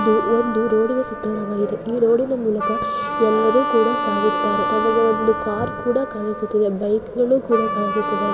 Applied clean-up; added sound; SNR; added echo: none; Wind instrument, woodwind instrument; 5 dB; none.